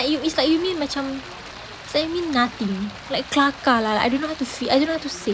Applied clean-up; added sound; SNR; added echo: none; Stream; 16 dB; none.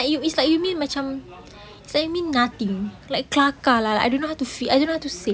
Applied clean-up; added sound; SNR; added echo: none; none; none; none.